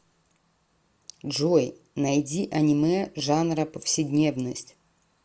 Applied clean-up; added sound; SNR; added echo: none; none; none; none.